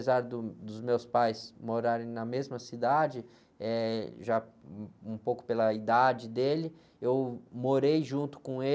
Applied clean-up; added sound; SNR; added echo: none; none; none; none.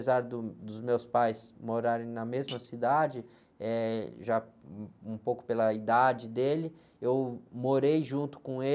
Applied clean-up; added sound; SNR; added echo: none; Cutlery, silverware; 18 dB; none.